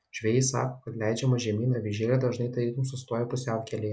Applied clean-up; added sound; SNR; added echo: none; none; none; none.